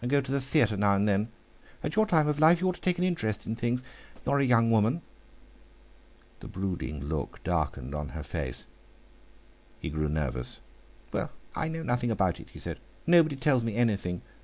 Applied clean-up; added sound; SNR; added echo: none; none; none; none.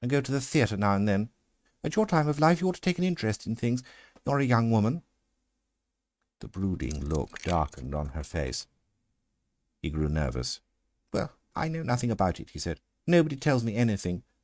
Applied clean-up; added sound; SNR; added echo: neural mask model RNNoise.